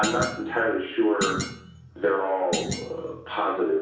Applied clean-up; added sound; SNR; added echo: none; Thump, thud; 9 dB; reverberation time 0.6 s.